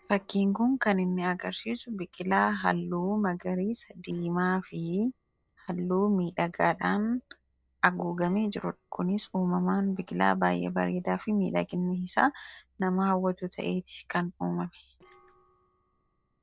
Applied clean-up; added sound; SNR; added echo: neural separator model SepFormer DNS4.